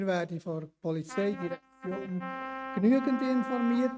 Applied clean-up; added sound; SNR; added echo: neural mask model RNNoise.